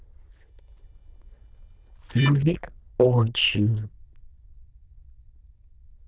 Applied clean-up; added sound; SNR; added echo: neural diffusion model UNIVERSE++.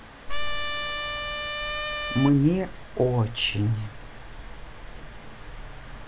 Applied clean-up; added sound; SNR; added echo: none; Trumpet; 5 dB; none.